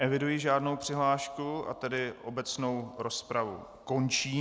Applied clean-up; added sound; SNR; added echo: none; none; none; none.